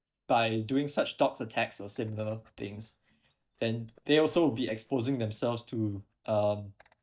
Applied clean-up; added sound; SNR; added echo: neural mask model DeepFilterNet 3.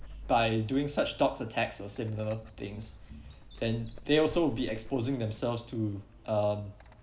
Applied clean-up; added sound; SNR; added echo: none; Dog; 18 dB; reverberation time 1.6 s.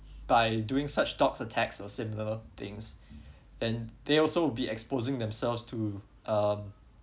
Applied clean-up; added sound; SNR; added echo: none; none; none; none.